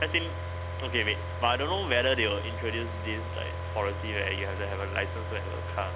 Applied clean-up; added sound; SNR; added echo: none; Car; 3 dB; none.